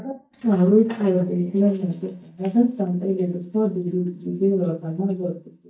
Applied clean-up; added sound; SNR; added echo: neural mask model DeepFilterNet 3.